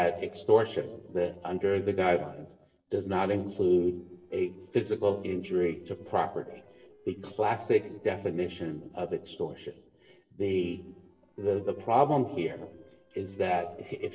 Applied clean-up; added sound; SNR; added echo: neural separator model SepFormer DNS4.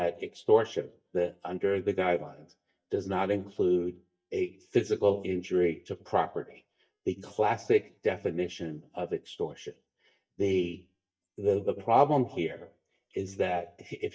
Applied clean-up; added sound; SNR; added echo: neural mask model DeepFilterNet 3.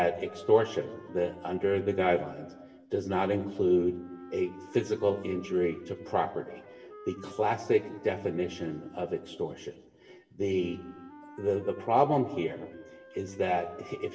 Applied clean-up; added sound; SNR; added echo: none; Wind instrument, woodwind instrument; 19 dB; reverberation time 1.2 s.